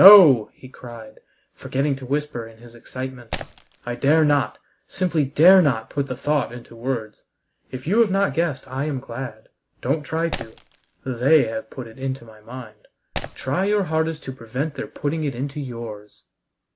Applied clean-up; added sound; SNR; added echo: none; Shatter; 14 dB; none.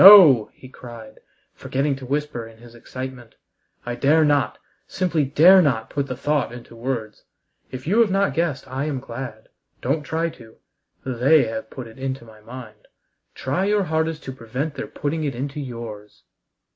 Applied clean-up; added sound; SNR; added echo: none; none; none; none.